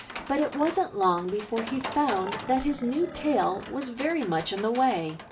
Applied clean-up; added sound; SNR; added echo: none; Livestock, farm animals, working animals; 12 dB; reverberation time 0.2 s.